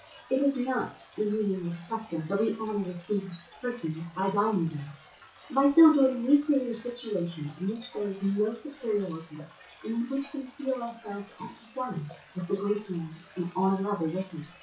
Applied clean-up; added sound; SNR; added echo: classical method WPE with log-MMSE.